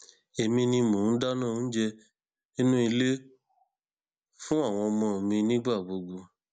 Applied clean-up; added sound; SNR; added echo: none; none; none; none.